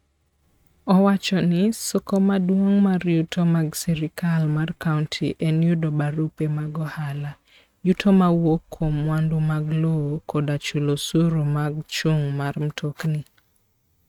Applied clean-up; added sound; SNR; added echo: neural mask model RNNoise.